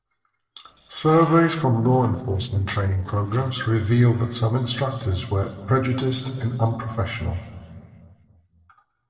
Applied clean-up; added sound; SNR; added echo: neural separator model SepFormer DNS4.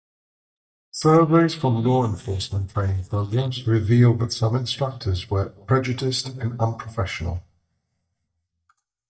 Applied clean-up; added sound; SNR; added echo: neural mask model DeepFilterNet 3.